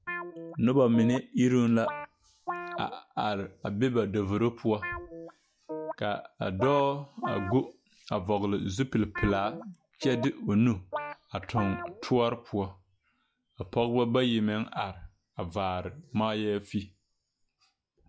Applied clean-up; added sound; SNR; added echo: classical method log-MMSE.